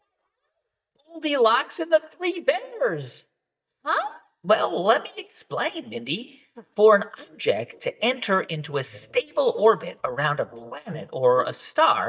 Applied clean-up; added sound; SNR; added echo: neural mask model DeepFilterNet 3.